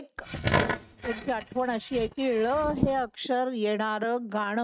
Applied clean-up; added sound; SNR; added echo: neural mask model RNNoise.